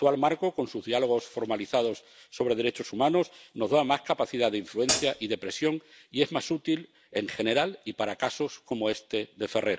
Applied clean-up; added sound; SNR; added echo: none; Hi-hat; 1 dB; none.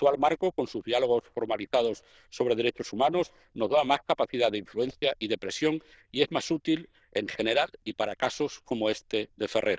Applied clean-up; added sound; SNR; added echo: neural diffusion model UNIVERSE++.